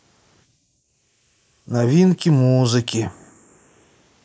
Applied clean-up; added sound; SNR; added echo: neural mask model Resemble Enhance denoiser.